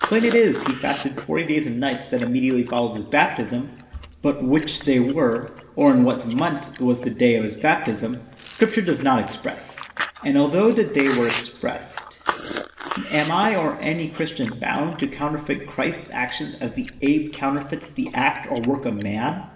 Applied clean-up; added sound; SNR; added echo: none; Chewing, mastication; 14 dB; reverberation time 1.8 s.